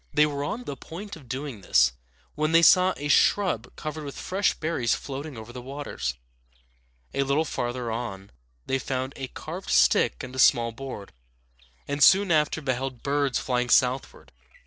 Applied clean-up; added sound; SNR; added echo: neural separator model SepFormer DNS4.